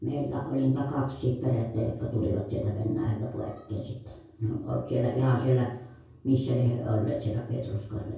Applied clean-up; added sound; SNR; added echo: none; none; none; reverberation time 0.6 s.